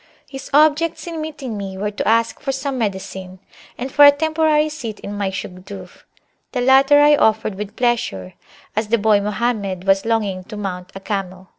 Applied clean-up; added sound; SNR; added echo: none; none; none; none.